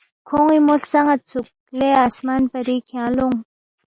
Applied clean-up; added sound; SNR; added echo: none; none; none; none.